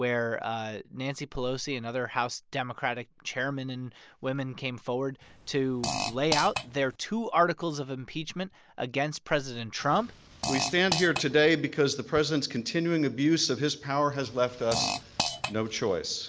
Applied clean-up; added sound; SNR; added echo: none; Fart; 6 dB; none.